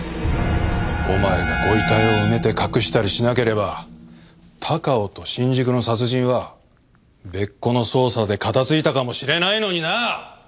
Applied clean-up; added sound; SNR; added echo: none; none; none; none.